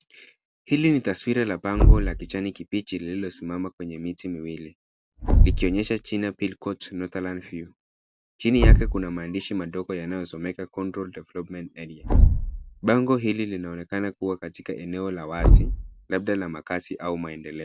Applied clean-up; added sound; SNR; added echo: none; Thump, thud; -4 dB; none.